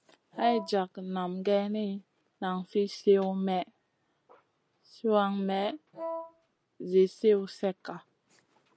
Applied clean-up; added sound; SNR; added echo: none; Wind instrument, woodwind instrument; 9 dB; none.